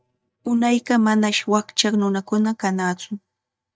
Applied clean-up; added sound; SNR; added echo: neural mask model DeepFilterNet 3.